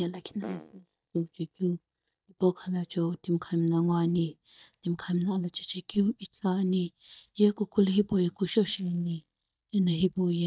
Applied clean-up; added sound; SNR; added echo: neural mask model DeepFilterNet 3.